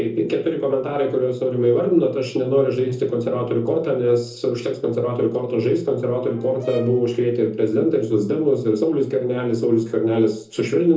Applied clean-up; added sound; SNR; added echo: neural separator model SepFormer DNS4.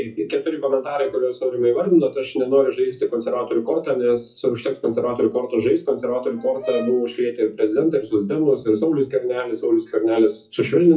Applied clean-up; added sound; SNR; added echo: classical method WPE with log-MMSE.